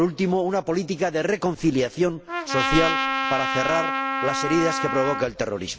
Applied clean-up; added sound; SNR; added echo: none; Trumpet; 2 dB; none.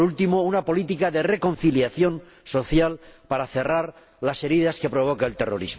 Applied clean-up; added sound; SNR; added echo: none; none; none; none.